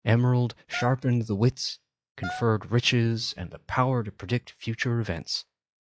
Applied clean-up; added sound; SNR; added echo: classical method log-MMSE.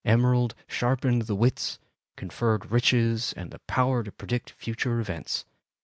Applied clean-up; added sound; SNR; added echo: none; none; none; none.